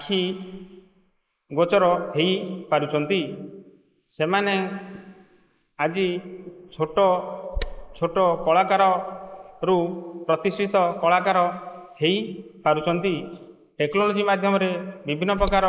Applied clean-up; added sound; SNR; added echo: neural mask model Resemble Enhance denoiser.